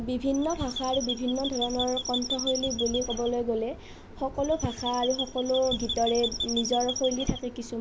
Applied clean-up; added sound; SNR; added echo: none; Chirp, tweet; 6 dB; none.